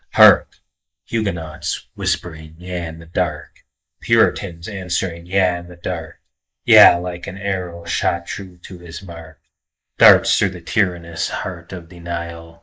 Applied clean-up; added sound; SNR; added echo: neural mask model Resemble Enhance denoiser.